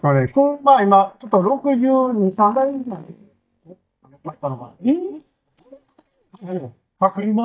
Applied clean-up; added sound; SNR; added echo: neural mask model DeepFilterNet 3.